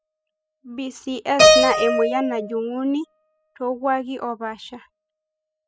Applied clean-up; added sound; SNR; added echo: classical method spectral subtraction.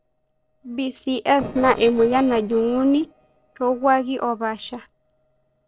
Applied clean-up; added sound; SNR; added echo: neural separator model SepFormer DNS4.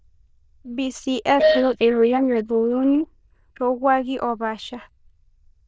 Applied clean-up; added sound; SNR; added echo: neural diffusion model UNIVERSE++.